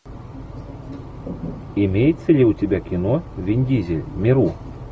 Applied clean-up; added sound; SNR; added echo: none; none; none; none.